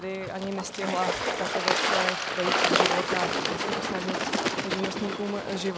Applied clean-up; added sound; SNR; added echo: none; Water / Bird; -5 dB; none.